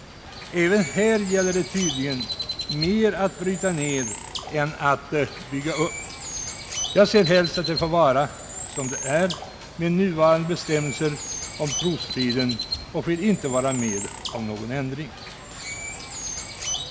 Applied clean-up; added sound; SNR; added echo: none; Bird; 9 dB; none.